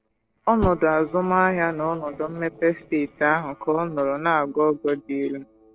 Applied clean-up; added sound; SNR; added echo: neural separator model SepFormer DNS4.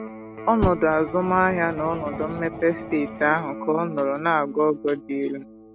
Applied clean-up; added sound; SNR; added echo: none; Electric guitar + Fire; 10 dB; none.